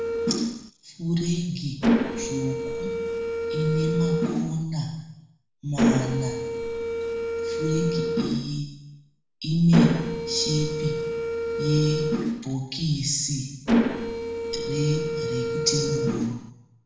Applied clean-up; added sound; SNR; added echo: none; Mechanisms; 0 dB; reverberation time 0.9 s.